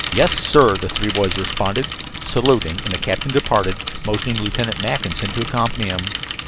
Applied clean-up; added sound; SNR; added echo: none; Mechanisms / Bicycle; 6 dB; none.